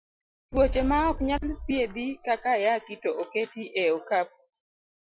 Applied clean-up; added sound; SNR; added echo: classical method Wiener filter.